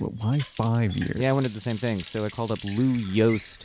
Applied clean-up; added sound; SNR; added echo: none; Water tap, faucet; 19 dB; none.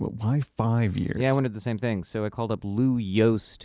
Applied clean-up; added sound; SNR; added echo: none; none; none; none.